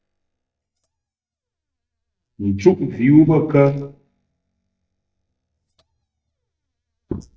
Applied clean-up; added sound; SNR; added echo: neural mask model DeepFilterNet 3.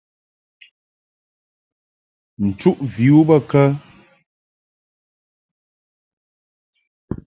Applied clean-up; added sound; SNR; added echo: none; none; none; none.